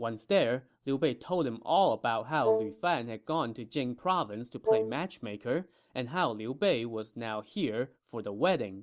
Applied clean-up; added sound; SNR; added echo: none; Wind instrument, woodwind instrument; -2 dB; none.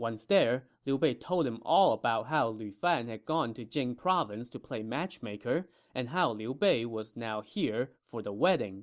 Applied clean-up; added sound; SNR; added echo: none; none; none; none.